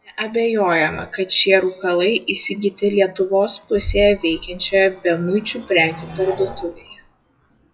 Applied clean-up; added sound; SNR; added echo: classical method WPE with log-MMSE.